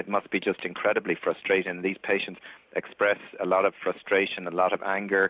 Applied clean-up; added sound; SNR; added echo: none; none; none; none.